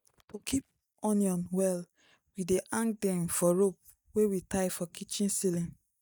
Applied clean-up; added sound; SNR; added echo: neural mask model DeepFilterNet 3.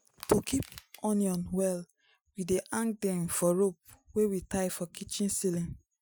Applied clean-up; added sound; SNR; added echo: classical method Wiener filter.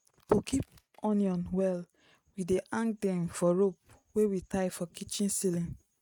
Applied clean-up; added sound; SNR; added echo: neural mask model RNNoise.